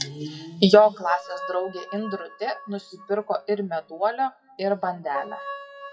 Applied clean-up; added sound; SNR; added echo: classical method WPE with log-MMSE.